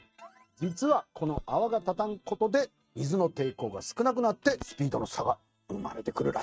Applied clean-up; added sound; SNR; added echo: neural mask model RNNoise.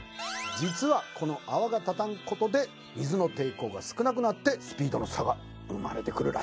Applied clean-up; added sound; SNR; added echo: none; none; none; none.